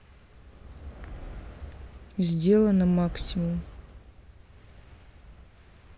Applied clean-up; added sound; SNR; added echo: none; Fire; 14 dB; none.